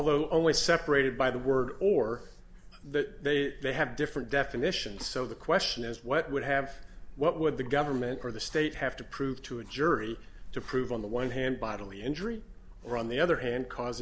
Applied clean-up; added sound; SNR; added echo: none; none; none; none.